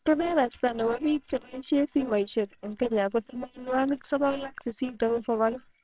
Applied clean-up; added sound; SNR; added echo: neural separator model SepFormer WHAMR!.